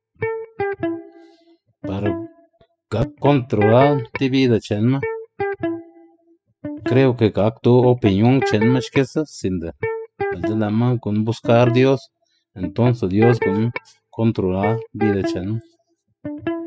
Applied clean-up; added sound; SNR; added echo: classical method spectral subtraction.